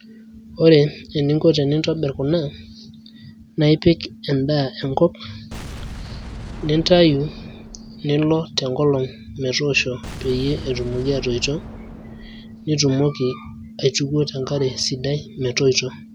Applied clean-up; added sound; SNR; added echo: none; Boom; 14 dB; none.